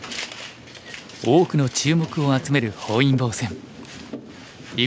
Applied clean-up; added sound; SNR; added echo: none; none; none; none.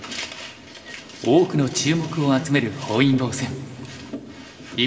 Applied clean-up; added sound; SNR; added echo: none; none; none; reverberation time 2.0 s.